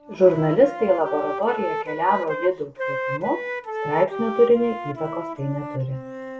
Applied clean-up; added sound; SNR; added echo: none; Wind instrument, woodwind instrument; 8 dB; reverberation time 0.4 s.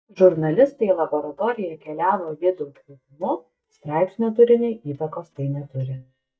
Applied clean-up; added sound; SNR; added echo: neural mask model DeepFilterNet 3.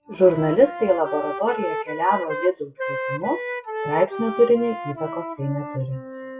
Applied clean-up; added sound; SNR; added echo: classical method WPE with log-MMSE.